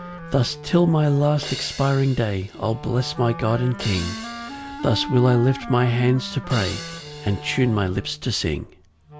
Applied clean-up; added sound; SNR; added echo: none; Wind instrument, woodwind instrument + Crash cymbal; 13 dB; none.